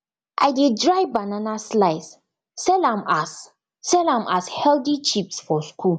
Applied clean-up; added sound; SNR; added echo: none; none; none; none.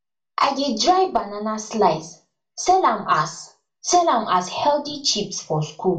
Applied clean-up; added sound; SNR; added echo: none; none; none; reverberation time 0.3 s.